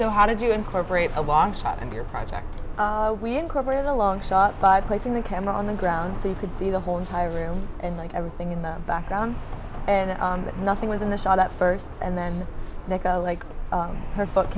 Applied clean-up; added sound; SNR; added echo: none; Traffic noise, roadway noise; 12 dB; none.